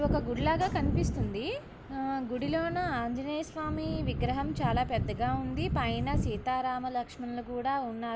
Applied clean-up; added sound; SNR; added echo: none; Thunder / Wind; 2 dB; none.